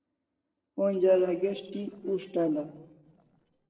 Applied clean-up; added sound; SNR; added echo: neural separator model SepFormer DNS4.